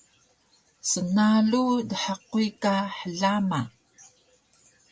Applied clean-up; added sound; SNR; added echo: none; none; none; none.